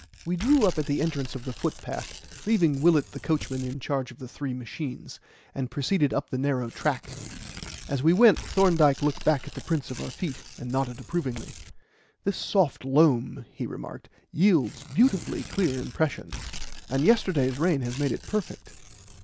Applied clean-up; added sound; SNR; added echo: none; Tearing; 14 dB; none.